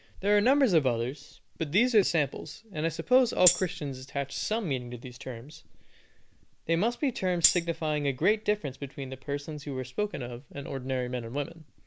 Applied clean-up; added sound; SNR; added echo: none; Tambourine; -2 dB; none.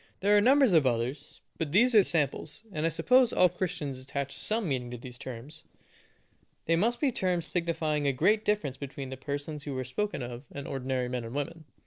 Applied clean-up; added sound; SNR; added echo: neural separator model SepFormer DNS4.